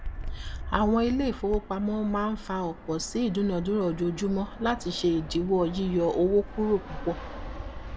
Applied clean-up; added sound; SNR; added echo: none; Fixed-wing aircraft, airplane; 10 dB; none.